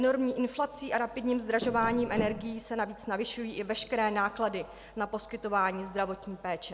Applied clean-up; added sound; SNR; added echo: none; Tap; 8 dB; none.